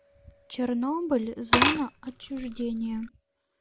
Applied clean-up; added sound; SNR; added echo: none; Glass / Liquid; -3 dB; none.